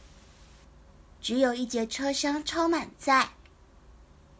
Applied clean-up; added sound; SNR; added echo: none; none; none; none.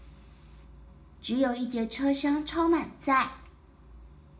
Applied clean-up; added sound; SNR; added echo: none; none; none; reverberation time 0.3 s.